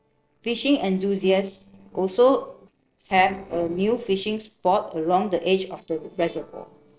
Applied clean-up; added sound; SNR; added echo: neural separator model SepFormer DNS4.